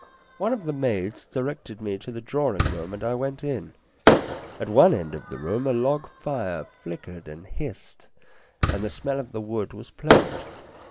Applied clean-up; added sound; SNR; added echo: none; Fireworks; 1 dB; none.